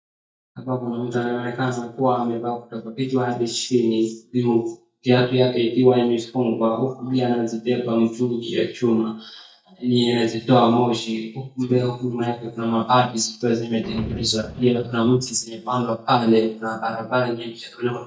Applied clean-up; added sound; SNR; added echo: neural mask model DeepFilterNet 3.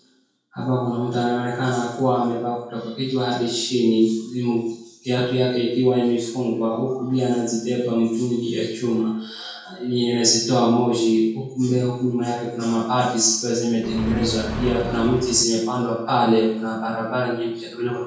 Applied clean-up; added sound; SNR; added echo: none; Accelerating, revving, vroom; 7 dB; reverberation time 0.6 s.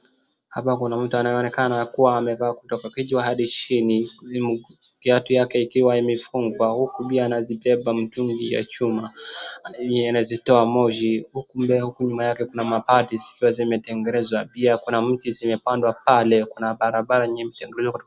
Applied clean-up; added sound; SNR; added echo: none; none; none; none.